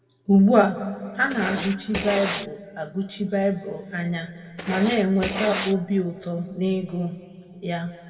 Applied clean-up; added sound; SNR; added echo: none; Writing; 7 dB; reverberation time 1.8 s.